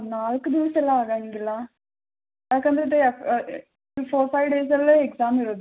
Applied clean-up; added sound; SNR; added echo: none; none; none; none.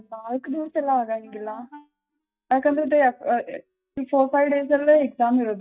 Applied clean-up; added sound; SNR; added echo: neural mask model DeepFilterNet 3.